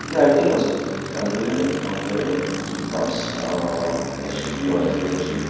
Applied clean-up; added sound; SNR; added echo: none; Aircraft; 8 dB; reverberation time 1.2 s.